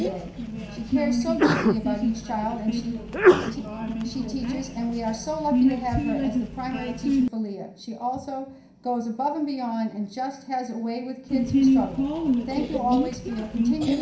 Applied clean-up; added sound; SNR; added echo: none; Sneeze; -4 dB; reverberation time 0.5 s.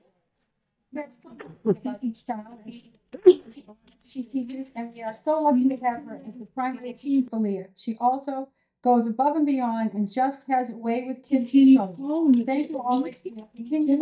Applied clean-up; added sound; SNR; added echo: neural mask model DeepFilterNet 3.